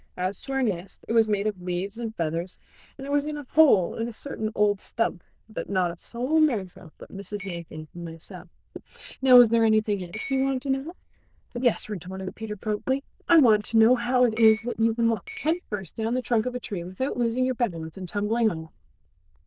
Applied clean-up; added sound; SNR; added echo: neural diffusion model UNIVERSE++.